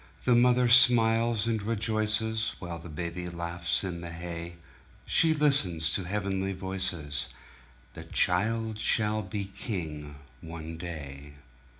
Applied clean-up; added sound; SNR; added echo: none; none; none; reverberation time 0.4 s.